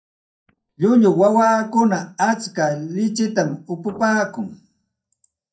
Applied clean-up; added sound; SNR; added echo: neural mask model DeepFilterNet 3.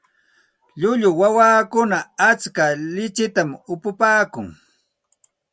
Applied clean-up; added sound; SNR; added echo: none; none; none; none.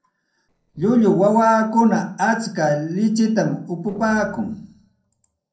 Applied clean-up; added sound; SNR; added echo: neural separator model SepFormer DNS4.